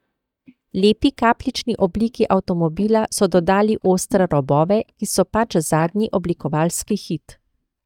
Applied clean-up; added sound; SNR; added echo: neural mask model DeepFilterNet 3.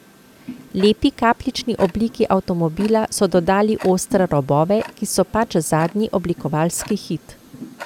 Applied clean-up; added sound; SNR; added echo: none; Tick-tock; 19 dB; none.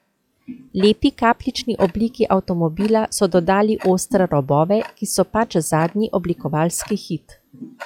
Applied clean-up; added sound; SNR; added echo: classical method log-MMSE.